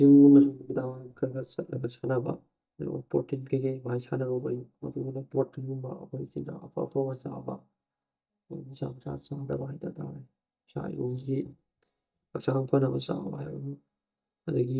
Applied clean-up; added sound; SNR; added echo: neural mask model DeepFilterNet 3.